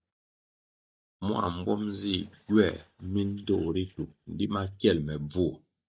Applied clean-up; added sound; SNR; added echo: neural mask model DeepFilterNet 3.